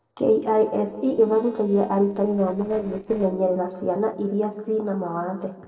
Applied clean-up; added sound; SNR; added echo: neural separator model SepFormer DNS4.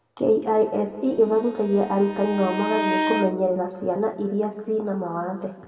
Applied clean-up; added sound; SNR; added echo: none; Bowed string instrument; 6 dB; reverberation time 1.5 s.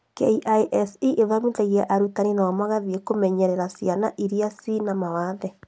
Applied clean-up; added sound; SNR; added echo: none; none; none; none.